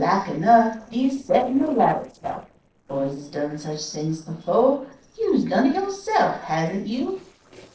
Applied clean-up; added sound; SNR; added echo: neural separator model SepFormer DNS4.